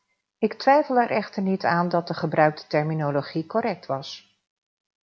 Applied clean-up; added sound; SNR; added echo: none; none; none; none.